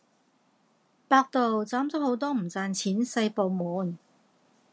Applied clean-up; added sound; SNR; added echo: none; none; none; none.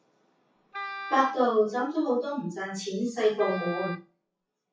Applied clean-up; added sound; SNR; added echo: classical method WPE with log-MMSE.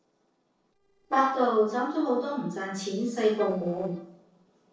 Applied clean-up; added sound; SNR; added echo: neural separator model SepFormer DNS4.